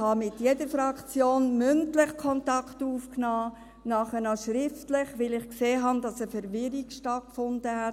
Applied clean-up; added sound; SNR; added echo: none; none; none; none.